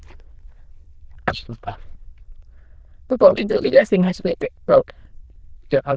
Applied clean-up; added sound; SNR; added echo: neural diffusion model UNIVERSE++.